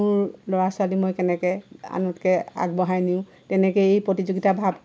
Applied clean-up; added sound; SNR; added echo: none; none; none; none.